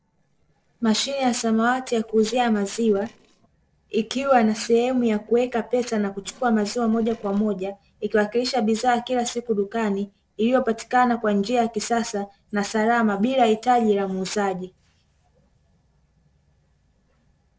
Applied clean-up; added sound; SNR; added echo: neural separator model SepFormer DNS4.